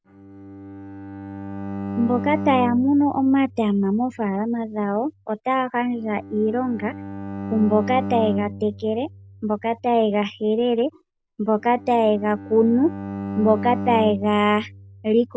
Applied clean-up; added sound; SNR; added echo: none; Bowed string instrument; 11 dB; none.